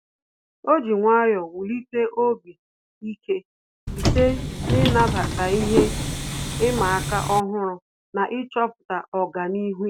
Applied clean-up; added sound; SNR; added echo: none; Subway, metro, underground; 0 dB; none.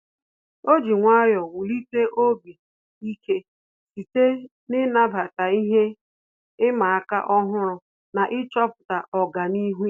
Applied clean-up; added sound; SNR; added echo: none; none; none; none.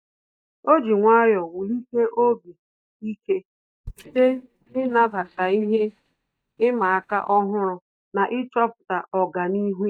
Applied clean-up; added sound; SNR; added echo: neural mask model DeepFilterNet 3.